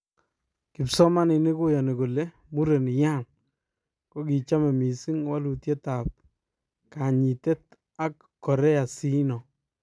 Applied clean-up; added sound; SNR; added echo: none; none; none; none.